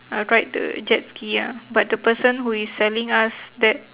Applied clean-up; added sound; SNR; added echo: none; none; none; none.